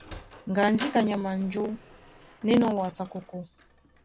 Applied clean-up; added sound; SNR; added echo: none; Sliding door; 18 dB; none.